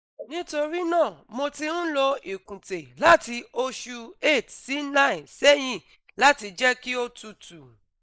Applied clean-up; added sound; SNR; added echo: neural mask model Resemble Enhance denoiser.